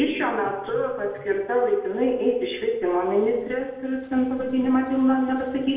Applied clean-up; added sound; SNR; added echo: none; none; none; reverberation time 0.7 s.